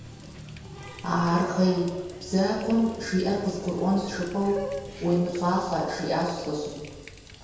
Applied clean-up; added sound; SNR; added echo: none; Water tap, faucet; 14 dB; reverberation time 1.1 s.